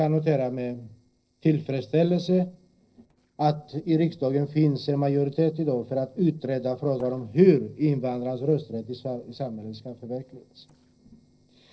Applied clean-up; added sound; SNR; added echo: neural separator model SepFormer DNS4.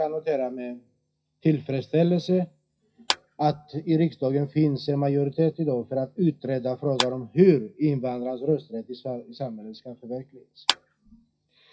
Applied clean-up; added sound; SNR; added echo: classical method WPE with log-MMSE.